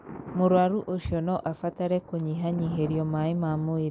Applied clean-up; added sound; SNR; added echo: none; Thunder; 15 dB; none.